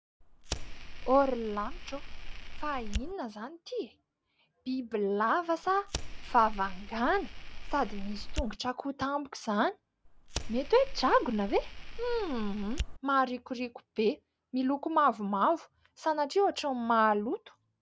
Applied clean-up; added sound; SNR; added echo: none; Fire; 5 dB; none.